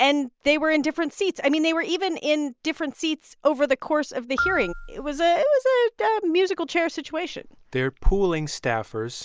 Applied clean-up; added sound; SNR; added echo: none; Marimba, xylophone; 10 dB; none.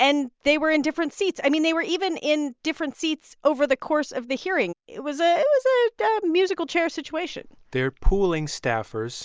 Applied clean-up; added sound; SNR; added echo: none; none; none; none.